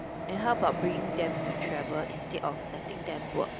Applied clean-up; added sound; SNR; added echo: none; Train; 2 dB; none.